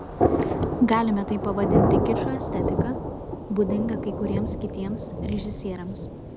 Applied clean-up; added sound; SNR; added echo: none; Thunder; -2 dB; none.